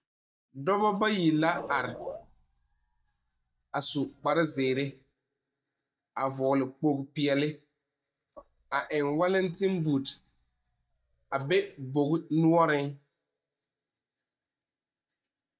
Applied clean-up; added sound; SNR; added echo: neural mask model DeepFilterNet 3.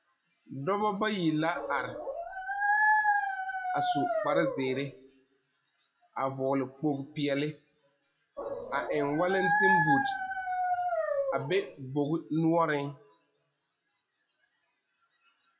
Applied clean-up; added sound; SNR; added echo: classical method WPE with log-MMSE.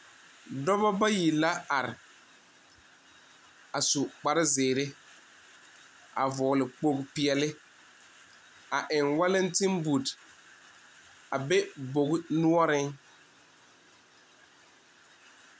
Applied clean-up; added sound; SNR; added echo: none; none; none; none.